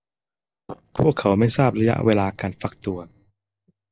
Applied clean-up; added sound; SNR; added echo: neural separator model SepFormer DNS4.